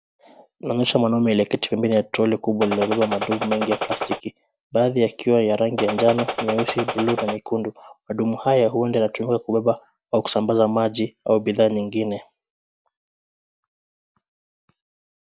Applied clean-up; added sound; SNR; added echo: none; Gunshot, gunfire; 4 dB; none.